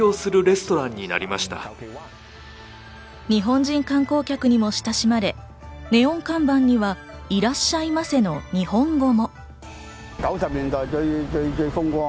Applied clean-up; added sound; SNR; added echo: none; none; none; none.